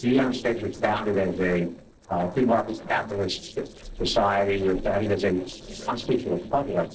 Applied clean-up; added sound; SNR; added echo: neural separator model SepFormer DNS4.